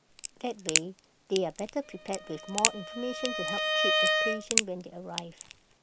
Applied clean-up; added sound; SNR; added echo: none; Crack + Bowed string instrument; -5 dB; none.